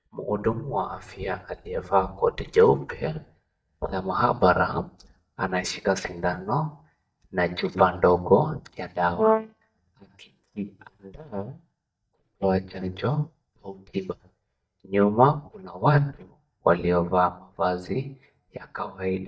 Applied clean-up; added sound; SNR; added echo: neural mask model DeepFilterNet 3.